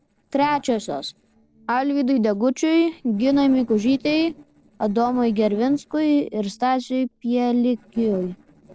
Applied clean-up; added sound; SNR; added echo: neural separator model SepFormer DNS4.